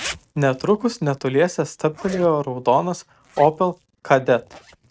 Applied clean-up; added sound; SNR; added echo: neural mask model RNNoise.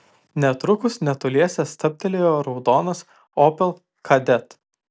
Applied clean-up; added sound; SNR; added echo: none; none; none; none.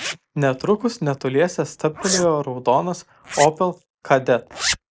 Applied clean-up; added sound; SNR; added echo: neural mask model Resemble Enhance denoiser.